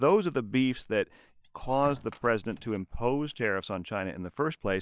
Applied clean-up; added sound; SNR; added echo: neural mask model DeepFilterNet 3.